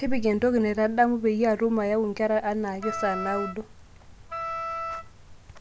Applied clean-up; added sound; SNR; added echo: none; Wind instrument, woodwind instrument; 8 dB; none.